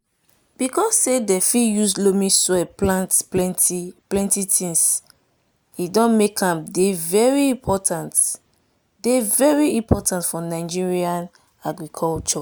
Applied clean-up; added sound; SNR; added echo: none; none; none; none.